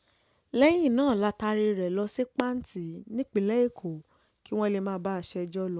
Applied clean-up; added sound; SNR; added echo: none; none; none; none.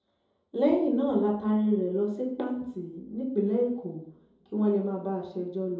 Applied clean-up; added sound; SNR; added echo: none; none; none; reverberation time 2.6 s.